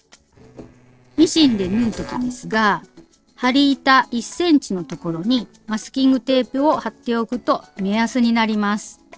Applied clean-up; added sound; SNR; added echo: neural separator model SepFormer DNS4.